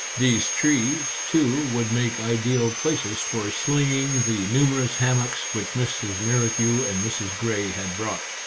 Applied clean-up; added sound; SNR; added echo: none; Sawing; 5 dB; none.